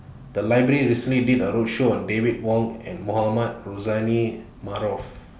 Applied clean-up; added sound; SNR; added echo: none; none; none; none.